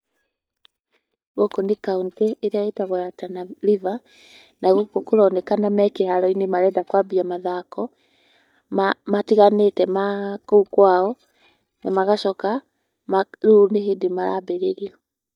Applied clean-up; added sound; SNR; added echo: neural mask model DeepFilterNet 3.